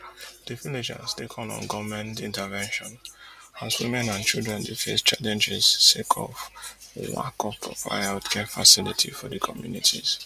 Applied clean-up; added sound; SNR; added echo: none; none; none; none.